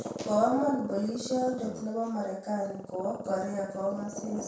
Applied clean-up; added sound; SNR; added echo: none; Growling; 11 dB; reverberation time 0.6 s.